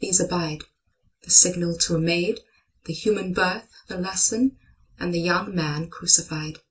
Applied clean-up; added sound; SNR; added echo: none; none; none; reverberation time 0.2 s.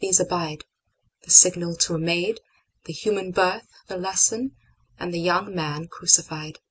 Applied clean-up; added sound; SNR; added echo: none; none; none; none.